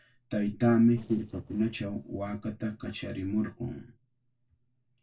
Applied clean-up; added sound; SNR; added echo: neural separator model SepFormer DNS4.